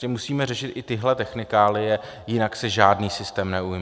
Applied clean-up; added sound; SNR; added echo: none; none; none; none.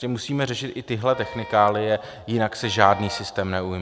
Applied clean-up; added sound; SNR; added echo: none; Wind instrument, woodwind instrument; 18 dB; none.